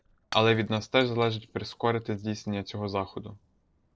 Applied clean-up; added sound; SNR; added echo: neural separator model SepFormer DNS4.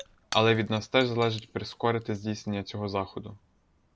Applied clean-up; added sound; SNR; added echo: none; Shatter / Crushing; 19 dB; none.